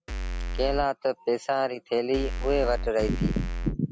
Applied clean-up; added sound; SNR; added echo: none; Bass drum / Keyboard (musical); 3 dB; none.